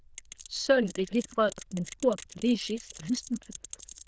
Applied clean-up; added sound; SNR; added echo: neural diffusion model UNIVERSE++.